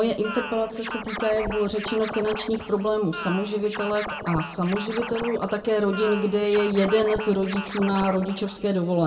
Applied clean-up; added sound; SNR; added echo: none; Scratching (performance technique); 10 dB; reverberation time 1.5 s.